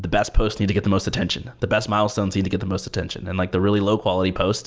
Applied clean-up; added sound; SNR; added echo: none; none; none; none.